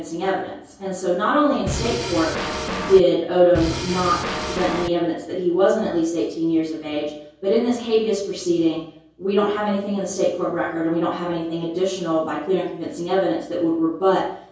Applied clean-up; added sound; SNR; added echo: none; Drum kit; 5 dB; reverberation time 0.6 s.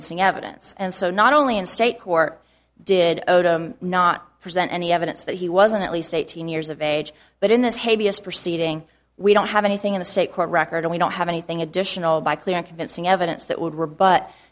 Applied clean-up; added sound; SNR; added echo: none; none; none; none.